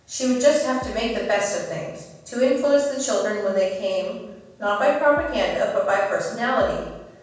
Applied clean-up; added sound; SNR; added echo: none; Bass drum; 18 dB; reverberation time 1.2 s.